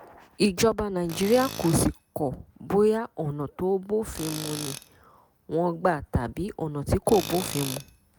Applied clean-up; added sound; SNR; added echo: none; Tools; 15 dB; none.